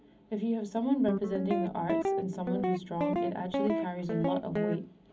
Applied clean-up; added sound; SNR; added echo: none; Guitar; 0 dB; reverberation time 0.4 s.